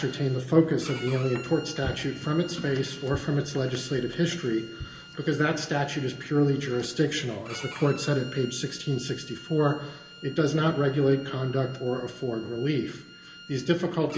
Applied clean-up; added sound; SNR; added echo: none; Bowed string instrument; 18 dB; reverberation time 1.0 s.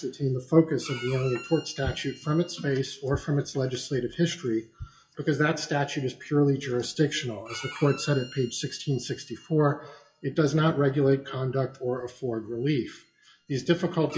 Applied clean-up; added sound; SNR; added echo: classical method WPE with log-MMSE.